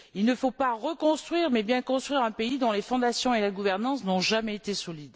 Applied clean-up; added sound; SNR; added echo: none; none; none; none.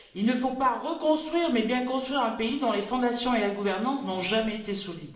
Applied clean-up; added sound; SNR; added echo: none; none; none; reverberation time 0.9 s.